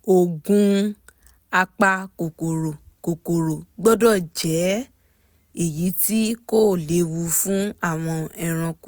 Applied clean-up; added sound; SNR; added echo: none; none; none; none.